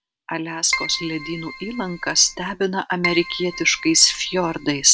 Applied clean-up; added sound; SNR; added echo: none; Keyboard (musical); 11 dB; none.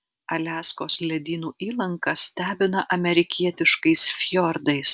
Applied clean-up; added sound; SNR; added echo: none; none; none; none.